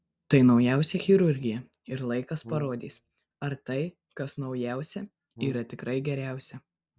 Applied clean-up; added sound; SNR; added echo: none; Brass instrument; 15 dB; none.